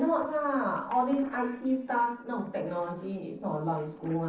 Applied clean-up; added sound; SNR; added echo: neural separator model SepFormer DNS4.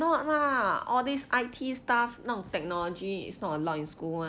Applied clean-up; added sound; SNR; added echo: none; none; none; none.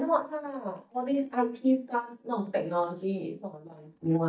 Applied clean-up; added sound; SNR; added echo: neural mask model DeepFilterNet 3.